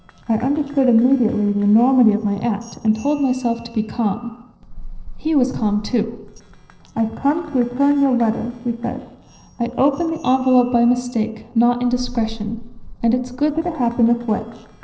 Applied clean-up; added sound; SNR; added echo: neural separator model SepFormer DNS4.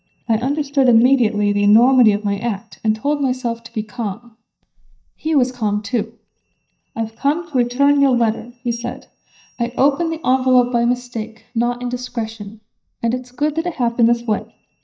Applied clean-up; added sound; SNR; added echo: neural mask model DeepFilterNet 3.